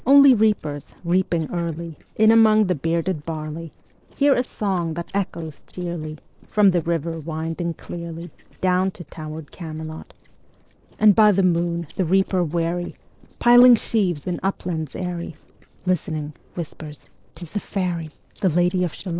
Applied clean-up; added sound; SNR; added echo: neural separator model SepFormer DNS4.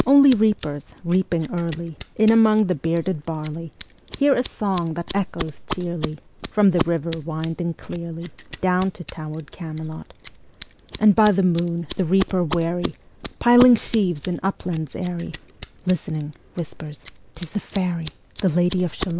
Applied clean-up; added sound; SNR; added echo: none; Scissors; 13 dB; none.